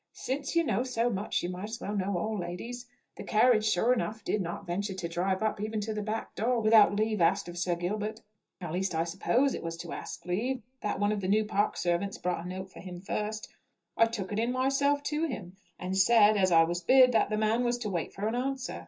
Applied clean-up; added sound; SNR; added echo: none; none; none; reverberation time 0.2 s.